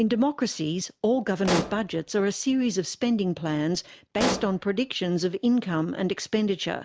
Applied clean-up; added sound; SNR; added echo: none; Explosion; 6 dB; none.